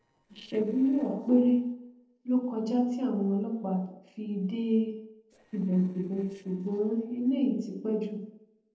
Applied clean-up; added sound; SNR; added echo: neural separator model SepFormer DNS4.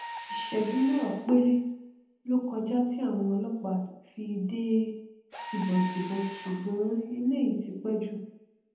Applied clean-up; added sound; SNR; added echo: none; Mechanisms; 14 dB; reverberation time 0.8 s.